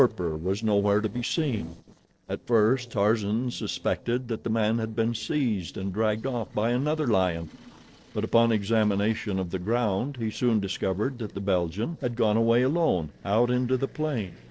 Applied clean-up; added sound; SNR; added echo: neural separator model SepFormer DNS4.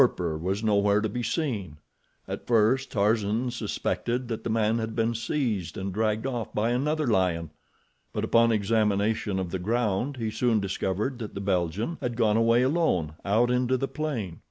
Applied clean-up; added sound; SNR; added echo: none; none; none; none.